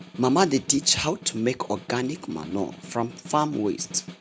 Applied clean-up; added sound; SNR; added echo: none; Snare drum; 18 dB; none.